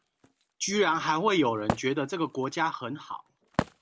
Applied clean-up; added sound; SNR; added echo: none; Wood; 9 dB; none.